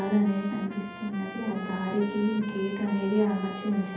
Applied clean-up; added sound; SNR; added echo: none; Trumpet; 14 dB; reverberation time 0.8 s.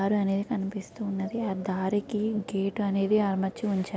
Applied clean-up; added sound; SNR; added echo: none; none; none; none.